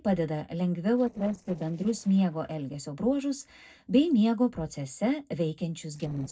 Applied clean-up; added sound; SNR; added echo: neural separator model SepFormer DNS4.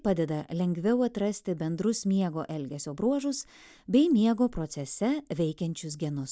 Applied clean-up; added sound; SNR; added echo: none; none; none; none.